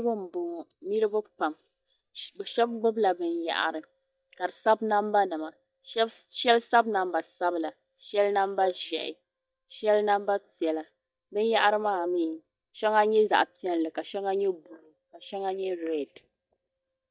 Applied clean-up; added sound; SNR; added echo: neural mask model DeepFilterNet 3.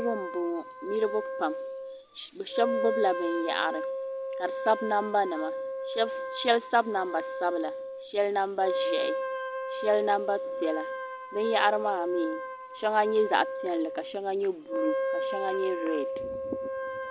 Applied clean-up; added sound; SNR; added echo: none; Wind instrument, woodwind instrument; 4 dB; none.